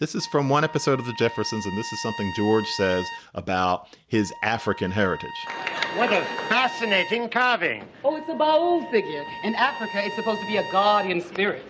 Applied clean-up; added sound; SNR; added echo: none; Trumpet; 12 dB; none.